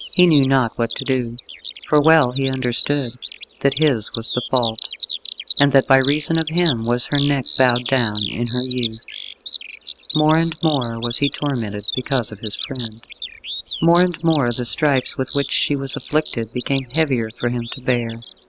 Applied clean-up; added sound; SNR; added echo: none; Bird vocalization, bird call, bird song; 12 dB; none.